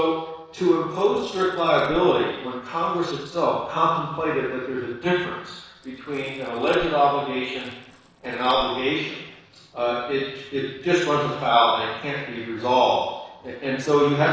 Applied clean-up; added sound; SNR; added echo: neural separator model SepFormer DNS4.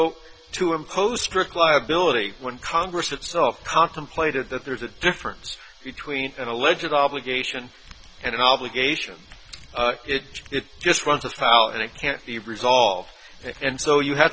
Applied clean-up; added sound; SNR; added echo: none; none; none; none.